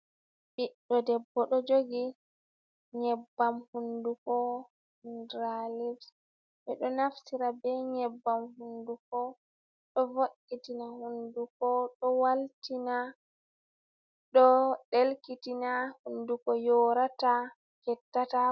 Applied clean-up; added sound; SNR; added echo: none; none; none; none.